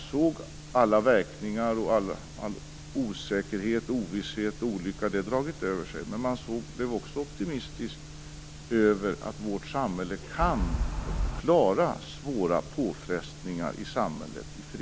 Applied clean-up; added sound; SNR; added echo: none; Wind; 0 dB; none.